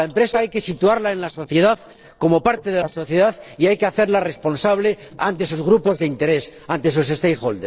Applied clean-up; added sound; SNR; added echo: neural separator model SepFormer DNS4.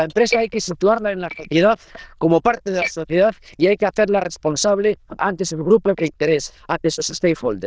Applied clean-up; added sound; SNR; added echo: neural diffusion model UNIVERSE++.